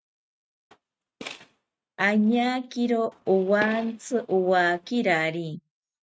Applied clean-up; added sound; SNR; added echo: neural mask model RNNoise.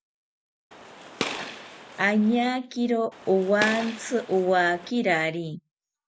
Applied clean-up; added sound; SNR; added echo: none; Gunshot, gunfire; 11 dB; none.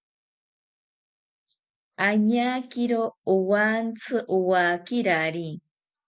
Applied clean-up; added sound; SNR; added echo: none; none; none; none.